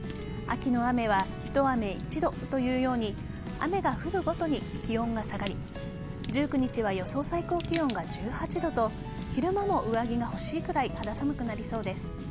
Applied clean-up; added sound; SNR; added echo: none; Fire; 8 dB; none.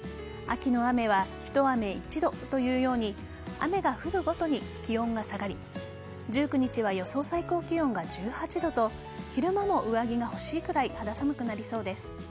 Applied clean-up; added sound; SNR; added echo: none; none; none; none.